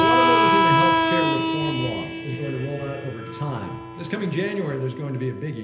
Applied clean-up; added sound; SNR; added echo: none; Harmonica; -4 dB; reverberation time 1.4 s.